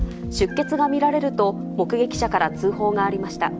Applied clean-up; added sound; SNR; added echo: none; Meow; 15 dB; none.